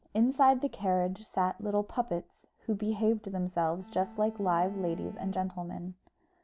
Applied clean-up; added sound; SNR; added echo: none; Bowed string instrument; 17 dB; none.